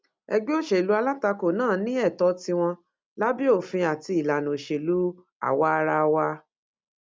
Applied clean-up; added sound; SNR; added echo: none; none; none; none.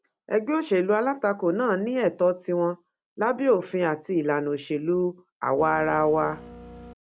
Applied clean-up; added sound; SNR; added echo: none; Printer; 17 dB; none.